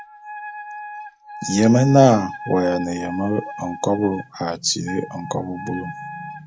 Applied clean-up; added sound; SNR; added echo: none; Wind instrument, woodwind instrument; 13 dB; none.